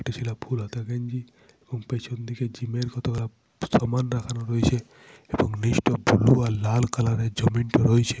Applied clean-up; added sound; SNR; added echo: none; none; none; none.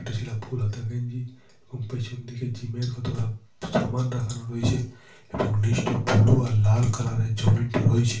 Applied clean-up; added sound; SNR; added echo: none; none; none; reverberation time 0.3 s.